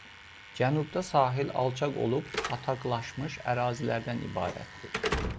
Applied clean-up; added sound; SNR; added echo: none; Slam / Alarm; 8 dB; none.